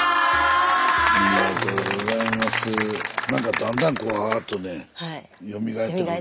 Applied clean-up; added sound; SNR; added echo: none; none; none; none.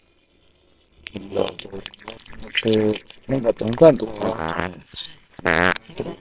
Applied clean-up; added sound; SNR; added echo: neural separator model SepFormer WHAMR!.